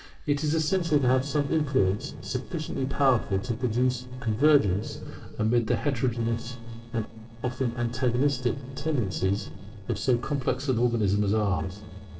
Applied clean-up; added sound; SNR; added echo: neural separator model SepFormer DNS4.